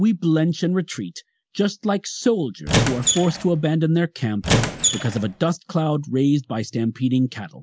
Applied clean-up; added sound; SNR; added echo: none; Squeak; 0 dB; none.